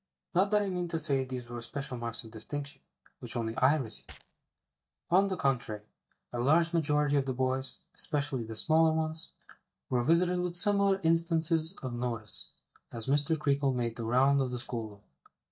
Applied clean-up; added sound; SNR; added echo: neural mask model DeepFilterNet 3.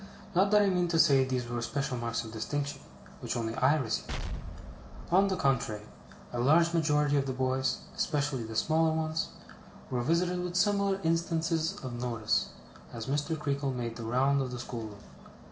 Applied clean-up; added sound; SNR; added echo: none; Explosion; 9 dB; reverberation time 0.6 s.